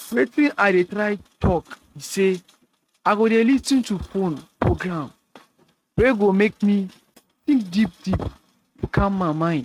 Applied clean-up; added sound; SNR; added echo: neural mask model RNNoise.